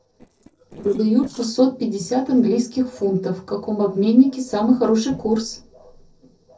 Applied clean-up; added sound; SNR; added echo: neural separator model SepFormer DNS4.